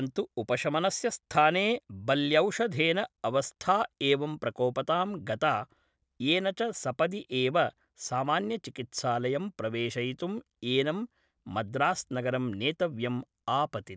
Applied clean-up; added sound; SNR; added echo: none; none; none; none.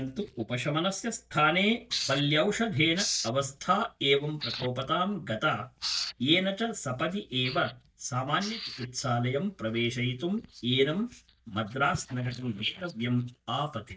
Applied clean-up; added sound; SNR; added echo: neural mask model DeepFilterNet 3.